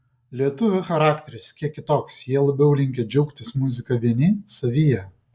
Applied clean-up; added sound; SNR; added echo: none; none; none; none.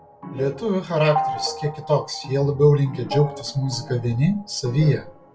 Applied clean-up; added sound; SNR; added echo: none; Organ; 10 dB; reverberation time 0.1 s.